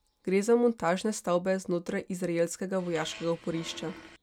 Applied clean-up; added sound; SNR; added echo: none; Fart; 17 dB; none.